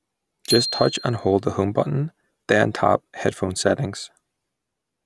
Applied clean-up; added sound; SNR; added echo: none; Bicycle bell; 7 dB; none.